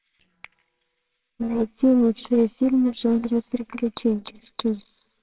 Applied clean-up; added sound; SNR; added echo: neural separator model SepFormer WHAMR!.